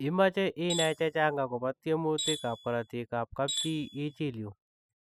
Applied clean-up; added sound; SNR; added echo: classical method spectral subtraction.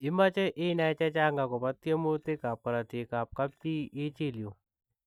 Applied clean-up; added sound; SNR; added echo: neural mask model DeepFilterNet 3.